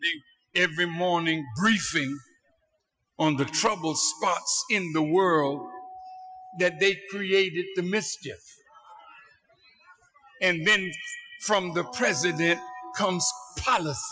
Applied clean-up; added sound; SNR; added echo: classical method Wiener filter.